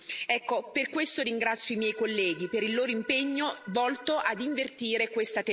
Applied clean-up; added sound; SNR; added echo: none; Organ; 19 dB; none.